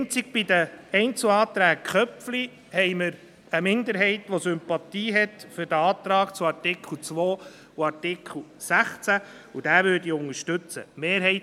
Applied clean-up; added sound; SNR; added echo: none; none; none; none.